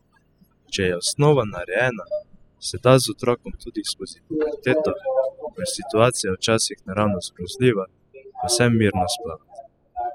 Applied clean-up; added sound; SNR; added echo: classical method spectral subtraction.